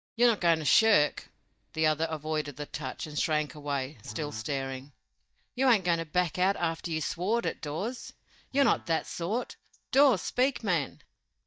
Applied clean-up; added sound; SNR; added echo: neural mask model DeepFilterNet 3.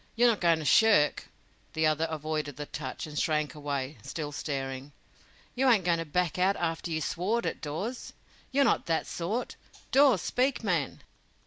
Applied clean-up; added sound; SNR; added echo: none; none; none; none.